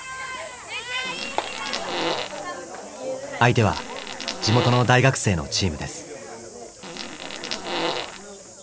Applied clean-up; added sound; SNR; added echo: none; Fart; 5 dB; none.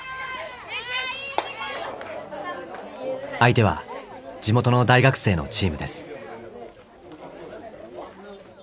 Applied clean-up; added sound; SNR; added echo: none; none; none; none.